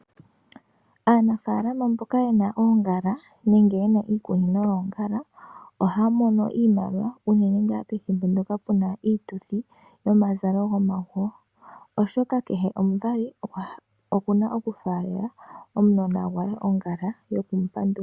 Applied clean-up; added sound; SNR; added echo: none; none; none; none.